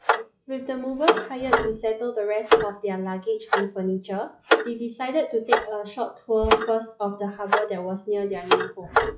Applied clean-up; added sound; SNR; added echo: classical method log-MMSE.